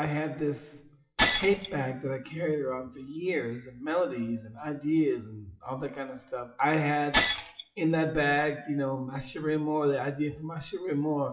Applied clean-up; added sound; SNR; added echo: classical method WPE with log-MMSE.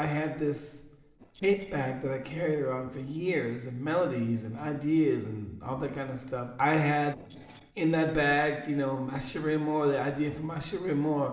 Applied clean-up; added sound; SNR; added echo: neural separator model SepFormer DNS4.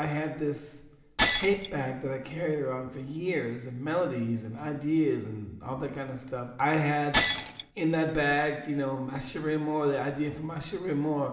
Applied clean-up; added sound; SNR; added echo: none; Shatter; 9 dB; reverberation time 1.0 s.